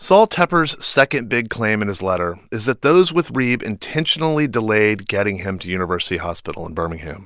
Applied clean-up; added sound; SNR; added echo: none; none; none; none.